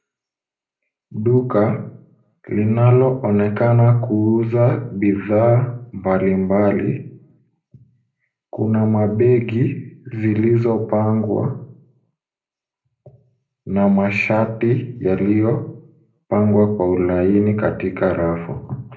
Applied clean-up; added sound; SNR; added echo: none; none; none; reverberation time 0.5 s.